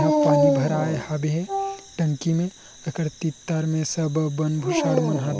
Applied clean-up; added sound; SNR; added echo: none; Dog + Wind instrument, woodwind instrument; 2 dB; none.